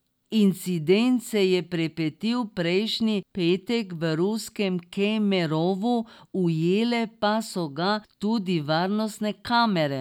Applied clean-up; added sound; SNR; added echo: none; none; none; none.